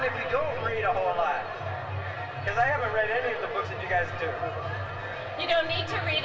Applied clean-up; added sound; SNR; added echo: none; none; none; reverberation time 2.5 s.